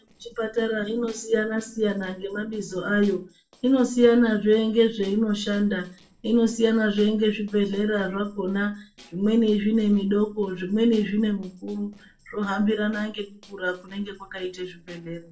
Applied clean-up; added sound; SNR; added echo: neural separator model SepFormer DNS4.